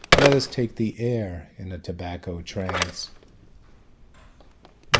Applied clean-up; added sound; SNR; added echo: none; Telephone; 0 dB; none.